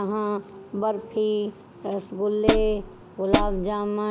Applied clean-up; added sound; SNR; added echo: none; Hi-hat; -3 dB; none.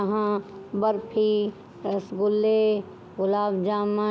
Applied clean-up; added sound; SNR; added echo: none; none; none; none.